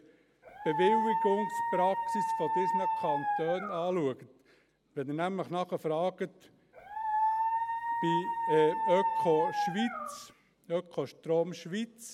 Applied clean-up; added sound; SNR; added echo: none; Dog; -2 dB; none.